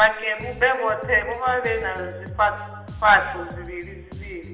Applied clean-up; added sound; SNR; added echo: none; Bass guitar; 15 dB; reverberation time 1.2 s.